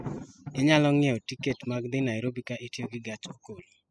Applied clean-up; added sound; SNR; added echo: classical method spectral subtraction.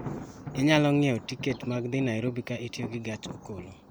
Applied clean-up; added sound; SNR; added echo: none; Thunder; 13 dB; none.